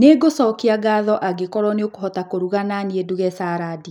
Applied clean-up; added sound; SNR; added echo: none; none; none; none.